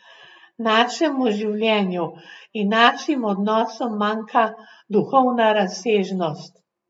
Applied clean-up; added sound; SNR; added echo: none; none; none; none.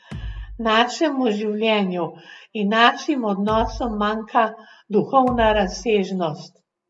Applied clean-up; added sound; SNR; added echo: none; Bass drum; 15 dB; none.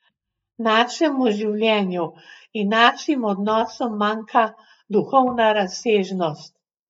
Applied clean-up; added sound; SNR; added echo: neural mask model DeepFilterNet 3.